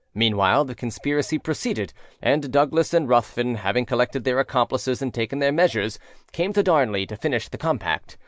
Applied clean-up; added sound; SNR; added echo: none; none; none; none.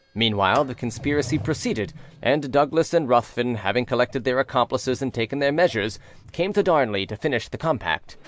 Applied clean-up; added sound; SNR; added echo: none; Sliding door; 19 dB; none.